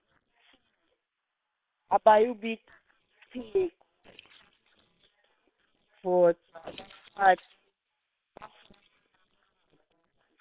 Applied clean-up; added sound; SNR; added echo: neural separator model SepFormer WHAM!.